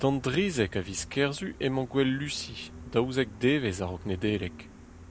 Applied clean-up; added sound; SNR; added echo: none; Gull, seagull; 18 dB; none.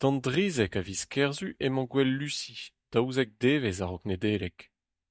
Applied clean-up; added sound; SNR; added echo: neural mask model DeepFilterNet 3.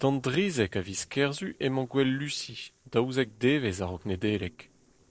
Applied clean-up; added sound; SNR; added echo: neural separator model SepFormer DNS4.